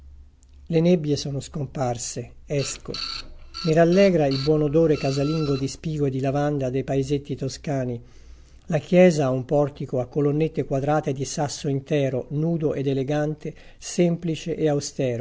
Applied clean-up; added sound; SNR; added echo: none; Printer; 14 dB; none.